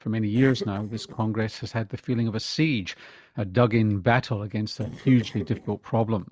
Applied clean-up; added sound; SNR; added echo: neural separator model SepFormer DNS4.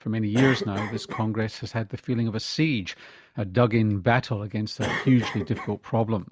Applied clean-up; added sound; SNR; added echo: none; Cough; 11 dB; none.